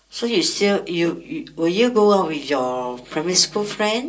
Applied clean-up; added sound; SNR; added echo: none; none; none; reverberation time 0.2 s.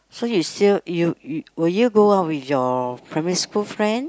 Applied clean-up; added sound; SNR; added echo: none; none; none; none.